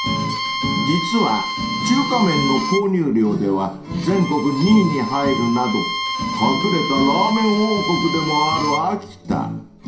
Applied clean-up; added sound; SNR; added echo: none; Bowed string instrument; 6 dB; reverberation time 0.5 s.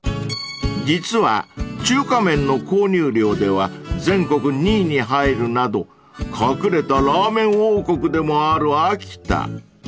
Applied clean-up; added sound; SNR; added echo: none; none; none; none.